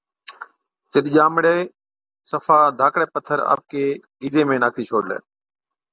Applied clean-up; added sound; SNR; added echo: none; none; none; none.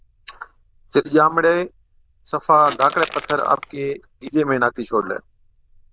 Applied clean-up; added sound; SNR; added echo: neural diffusion model UNIVERSE++.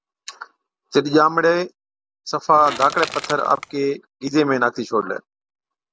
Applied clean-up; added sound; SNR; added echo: none; Crushing / Wood; 10 dB; none.